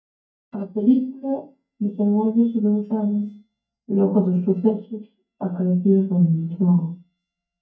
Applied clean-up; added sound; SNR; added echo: neural mask model DeepFilterNet 3.